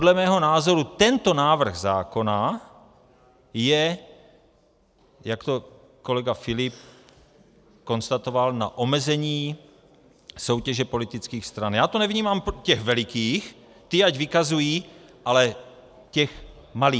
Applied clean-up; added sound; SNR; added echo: none; none; none; none.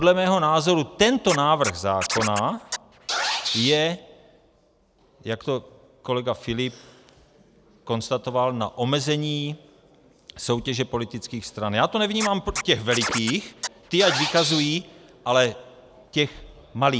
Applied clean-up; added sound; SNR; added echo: none; Scratching (performance technique); 5 dB; none.